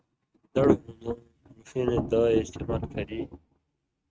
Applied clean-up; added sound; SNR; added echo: neural mask model RNNoise.